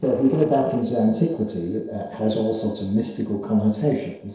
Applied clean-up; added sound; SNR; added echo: neural separator model SepFormer DNS4.